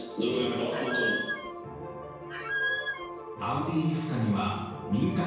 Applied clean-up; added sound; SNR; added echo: none; Squeak; 2 dB; reverberation time 1.0 s.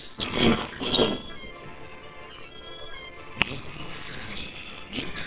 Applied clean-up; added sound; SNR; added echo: neural separator model SepFormer WHAMR!.